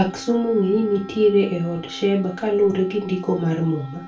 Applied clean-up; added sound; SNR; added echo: none; Wind instrument, woodwind instrument; 19 dB; reverberation time 0.2 s.